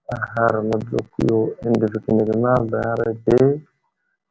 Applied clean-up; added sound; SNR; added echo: none; none; none; none.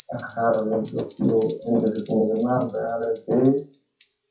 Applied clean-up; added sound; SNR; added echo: classical method WPE with log-MMSE.